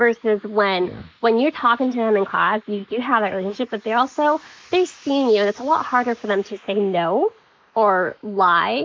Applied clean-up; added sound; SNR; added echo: neural mask model Resemble Enhance denoiser.